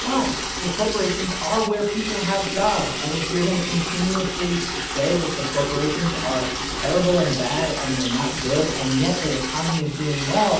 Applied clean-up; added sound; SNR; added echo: none; Liquid; 4 dB; reverberation time 0.8 s.